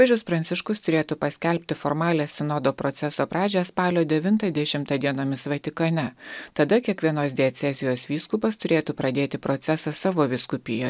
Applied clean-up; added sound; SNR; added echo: none; none; none; none.